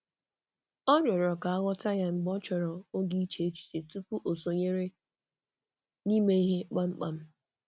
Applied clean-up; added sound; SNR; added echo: none; none; none; none.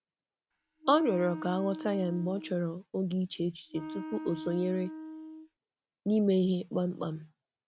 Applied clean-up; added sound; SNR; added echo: none; Wind instrument, woodwind instrument; 10 dB; none.